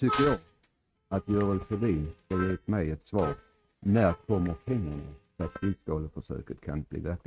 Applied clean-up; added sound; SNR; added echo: neural mask model RNNoise.